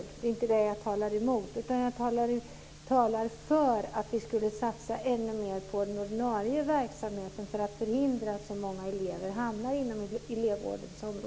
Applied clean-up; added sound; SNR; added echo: none; none; none; none.